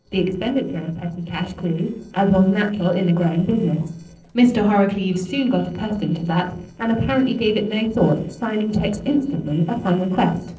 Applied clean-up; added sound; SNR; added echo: neural separator model SepFormer DNS4.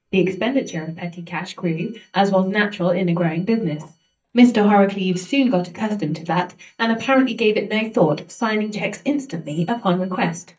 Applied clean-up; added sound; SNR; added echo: neural mask model DeepFilterNet 3.